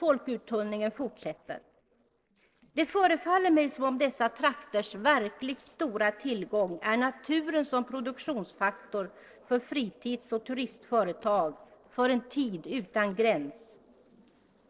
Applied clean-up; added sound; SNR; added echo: neural separator model SepFormer DNS4.